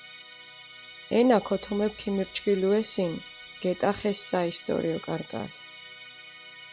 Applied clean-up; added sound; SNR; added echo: none; Musical instrument; 18 dB; none.